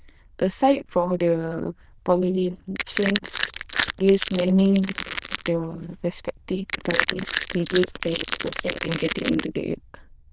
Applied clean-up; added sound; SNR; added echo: neural diffusion model UNIVERSE++.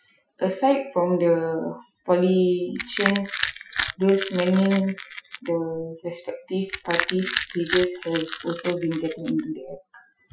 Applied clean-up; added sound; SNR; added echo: classical method Wiener filter.